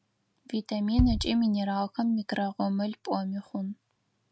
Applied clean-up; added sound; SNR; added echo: none; Bass drum; 5 dB; none.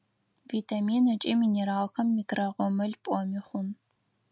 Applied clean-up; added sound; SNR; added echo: none; none; none; none.